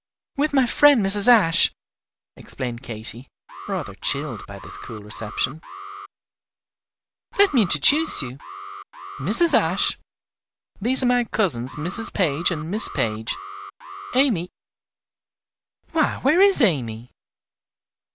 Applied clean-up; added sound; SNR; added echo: none; Alarm; 14 dB; none.